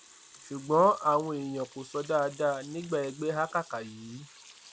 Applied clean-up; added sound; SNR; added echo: none; Sink (filling or washing) / Water tap, faucet; 18 dB; none.